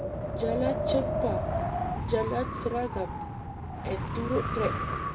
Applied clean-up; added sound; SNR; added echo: none; Wind; -2 dB; reverberation time 0.2 s.